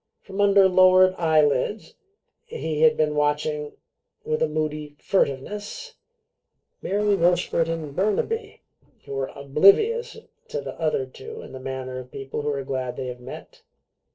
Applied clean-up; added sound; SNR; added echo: neural separator model SepFormer DNS4.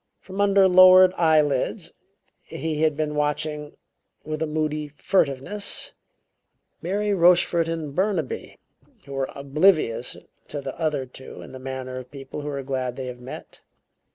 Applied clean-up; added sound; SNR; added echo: none; none; none; none.